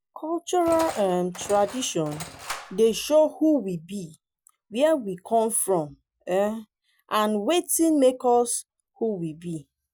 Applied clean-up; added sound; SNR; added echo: none; Engine; 15 dB; none.